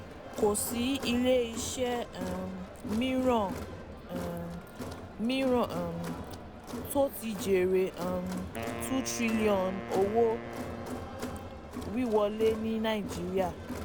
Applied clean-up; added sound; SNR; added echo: none; Wind instrument, woodwind instrument + Crowd; 8 dB; none.